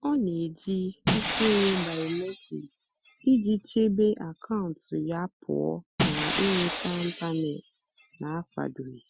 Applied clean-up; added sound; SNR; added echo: classical method Wiener filter.